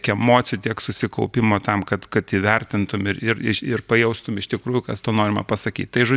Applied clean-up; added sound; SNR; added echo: none; none; none; none.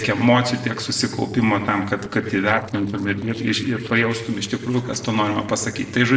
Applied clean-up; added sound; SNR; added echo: neural separator model SepFormer DNS4.